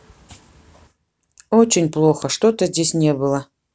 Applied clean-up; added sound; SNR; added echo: none; none; none; none.